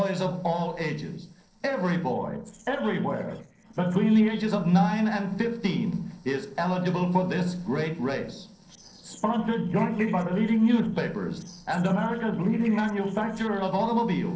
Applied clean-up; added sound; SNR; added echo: neural separator model SepFormer DNS4.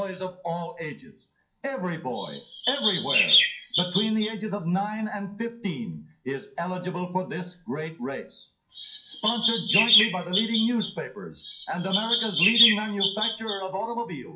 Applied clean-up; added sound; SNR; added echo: classical method WPE with log-MMSE.